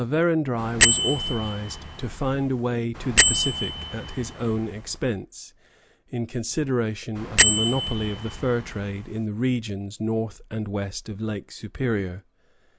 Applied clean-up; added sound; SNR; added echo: none; Bell; -3 dB; none.